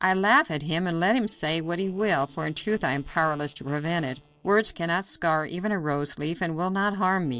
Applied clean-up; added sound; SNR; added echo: neural separator model SepFormer DNS4.